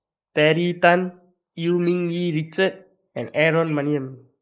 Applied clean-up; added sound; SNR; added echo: neural mask model Resemble Enhance denoiser.